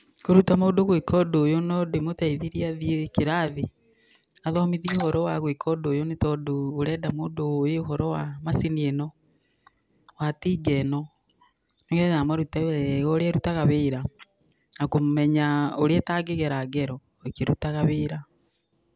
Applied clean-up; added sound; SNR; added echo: none; none; none; none.